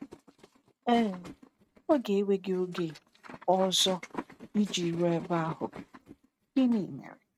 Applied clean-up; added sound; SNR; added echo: neural mask model RNNoise.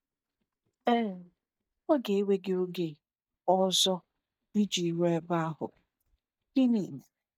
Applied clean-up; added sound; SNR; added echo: neural mask model DeepFilterNet 3.